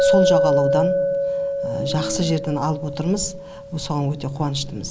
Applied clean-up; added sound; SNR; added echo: none; Chink, clink; -2 dB; none.